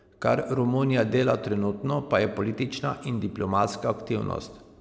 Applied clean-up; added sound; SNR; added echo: none; none; none; none.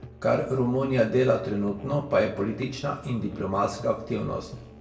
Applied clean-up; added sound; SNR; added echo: none; Musical instrument; 18 dB; reverberation time 0.2 s.